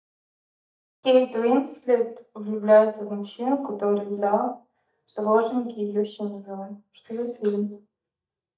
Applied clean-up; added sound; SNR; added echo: neural mask model DeepFilterNet 3.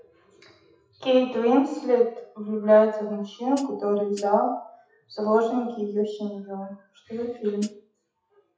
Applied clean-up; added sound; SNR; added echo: classical method WPE with log-MMSE.